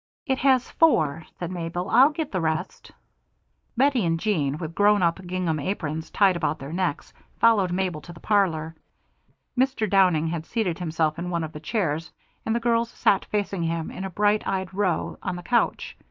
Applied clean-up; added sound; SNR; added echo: neural mask model DeepFilterNet 3.